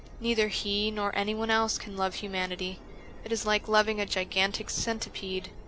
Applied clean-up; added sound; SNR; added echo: none; Subway, metro, underground; 15 dB; none.